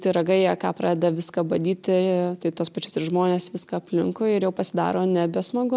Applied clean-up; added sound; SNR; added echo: none; none; none; none.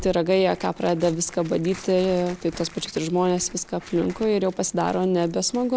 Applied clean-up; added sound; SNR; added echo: none; Tearing; 20 dB; none.